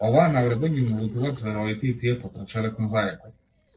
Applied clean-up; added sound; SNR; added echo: neural separator model SepFormer DNS4.